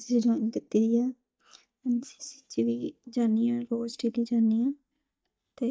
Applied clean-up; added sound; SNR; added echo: neural mask model DeepFilterNet 3.